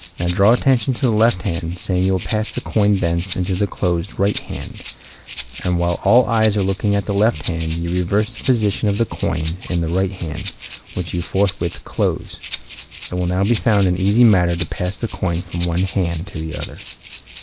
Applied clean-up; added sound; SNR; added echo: none; Rattle (instrument); 14 dB; none.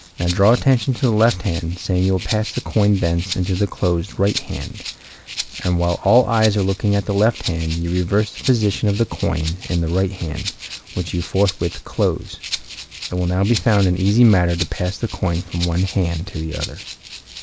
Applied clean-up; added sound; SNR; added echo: neural mask model Resemble Enhance denoiser.